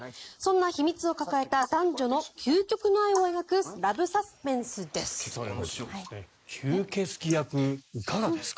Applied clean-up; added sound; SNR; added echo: neural mask model Resemble Enhance denoiser.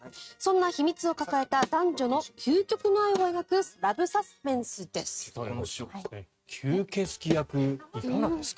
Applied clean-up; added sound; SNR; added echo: neural mask model RNNoise.